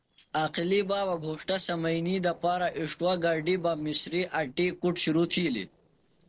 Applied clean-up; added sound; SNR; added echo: neural separator model SepFormer DNS4.